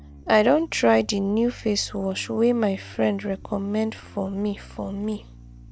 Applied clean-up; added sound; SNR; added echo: none; Bass guitar; 20 dB; none.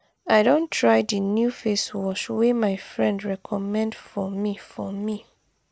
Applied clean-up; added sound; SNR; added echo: none; none; none; none.